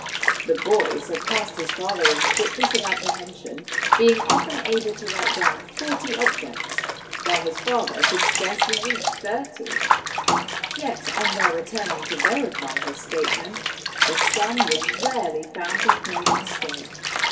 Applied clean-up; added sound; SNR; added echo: none; Bathtub (filling or washing) / Water; -3 dB; reverberation time 1.7 s.